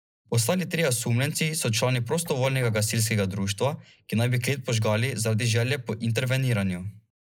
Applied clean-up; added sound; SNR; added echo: neural mask model Resemble Enhance denoiser.